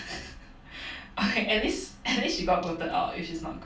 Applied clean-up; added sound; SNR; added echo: none; none; none; reverberation time 0.3 s.